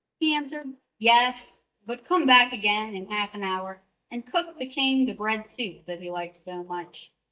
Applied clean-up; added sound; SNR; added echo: neural mask model DeepFilterNet 3.